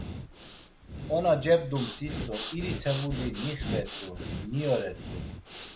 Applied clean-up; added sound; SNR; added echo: none; Breathing; 7 dB; none.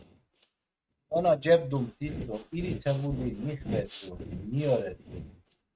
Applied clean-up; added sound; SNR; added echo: neural mask model RNNoise.